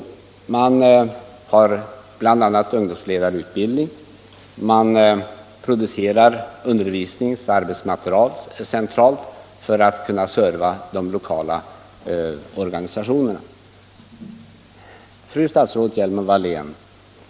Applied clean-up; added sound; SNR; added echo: none; none; none; none.